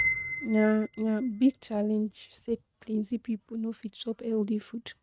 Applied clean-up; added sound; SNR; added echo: neural mask model RNNoise.